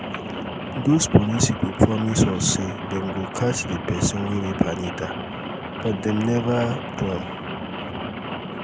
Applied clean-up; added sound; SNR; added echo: none; Rain; 7 dB; none.